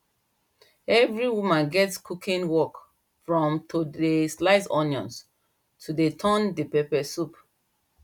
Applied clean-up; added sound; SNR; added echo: none; none; none; none.